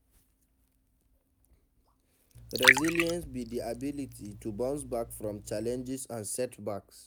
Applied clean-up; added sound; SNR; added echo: none; Liquid; -4 dB; none.